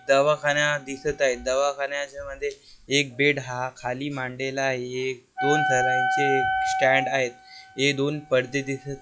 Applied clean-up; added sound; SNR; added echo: classical method log-MMSE.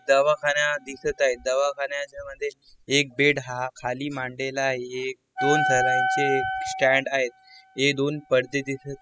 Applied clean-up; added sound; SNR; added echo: classical method spectral subtraction.